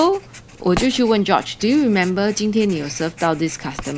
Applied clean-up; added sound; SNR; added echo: none; Writing; 15 dB; none.